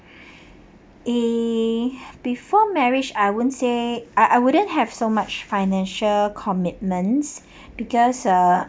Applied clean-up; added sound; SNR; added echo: none; none; none; none.